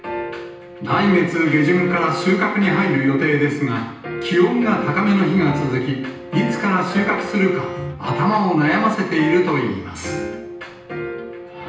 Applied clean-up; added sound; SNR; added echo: none; Bowed string instrument; 16 dB; reverberation time 0.9 s.